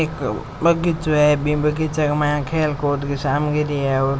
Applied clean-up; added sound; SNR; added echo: none; none; none; none.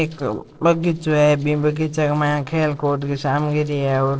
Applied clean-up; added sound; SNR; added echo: neural separator model SepFormer DNS4.